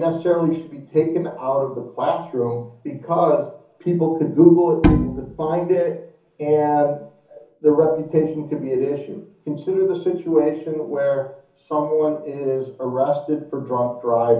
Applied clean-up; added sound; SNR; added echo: none; Bowed string instrument; 2 dB; reverberation time 0.7 s.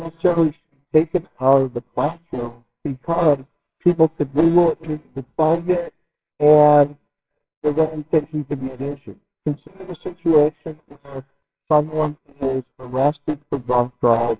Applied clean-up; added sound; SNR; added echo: neural separator model SepFormer WHAMR!.